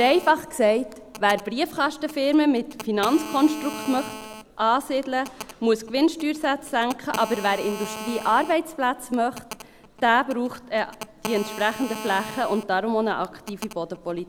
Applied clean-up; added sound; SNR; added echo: none; Telephone; 15 dB; none.